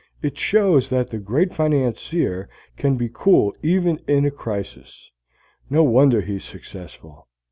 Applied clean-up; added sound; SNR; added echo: none; none; none; none.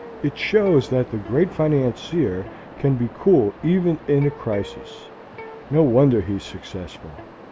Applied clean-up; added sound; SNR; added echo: none; Waves, surf + Electric guitar; 17 dB; none.